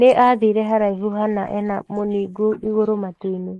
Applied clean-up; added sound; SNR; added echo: neural mask model Resemble Enhance denoiser.